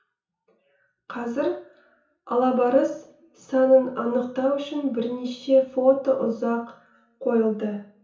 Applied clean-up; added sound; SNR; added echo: none; none; none; reverberation time 0.7 s.